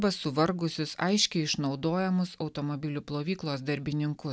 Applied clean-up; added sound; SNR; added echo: none; none; none; none.